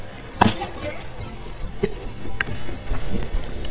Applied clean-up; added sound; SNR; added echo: neural mask model DeepFilterNet 3.